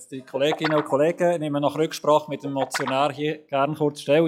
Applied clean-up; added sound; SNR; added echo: classical method log-MMSE.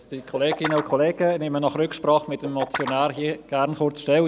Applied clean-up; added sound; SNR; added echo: none; Guitar; 12 dB; none.